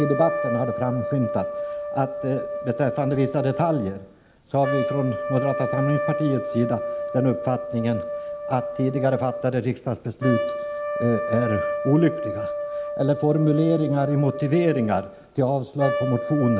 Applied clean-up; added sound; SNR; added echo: none; Trumpet; 5 dB; none.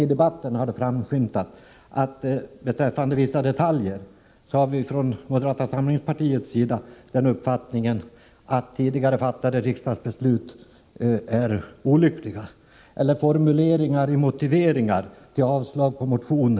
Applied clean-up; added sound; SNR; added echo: none; none; none; none.